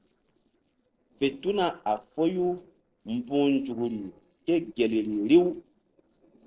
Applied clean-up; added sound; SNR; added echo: neural separator model SepFormer DNS4.